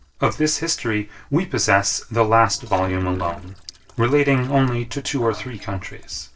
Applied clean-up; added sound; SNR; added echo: neural separator model SepFormer DNS4.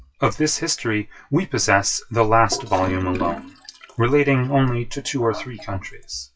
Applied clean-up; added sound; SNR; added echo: classical method WPE with log-MMSE.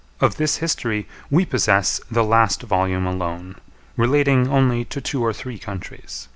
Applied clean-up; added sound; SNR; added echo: none; none; none; none.